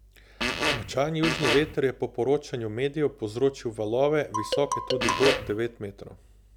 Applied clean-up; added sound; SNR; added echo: none; Fart + Marimba, xylophone; 1 dB; none.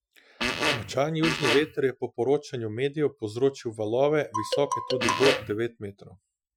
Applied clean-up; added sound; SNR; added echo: classical method Wiener filter.